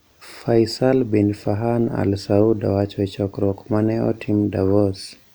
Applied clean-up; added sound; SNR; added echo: none; none; none; none.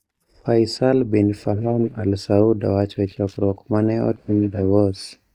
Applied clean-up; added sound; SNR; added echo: neural mask model DeepFilterNet 3.